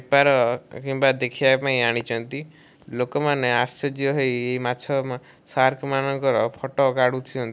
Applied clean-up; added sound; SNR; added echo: none; none; none; none.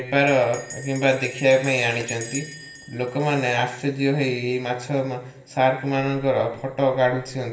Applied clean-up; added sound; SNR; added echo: none; Bell; 20 dB; reverberation time 0.9 s.